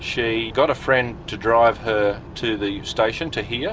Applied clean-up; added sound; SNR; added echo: none; none; none; none.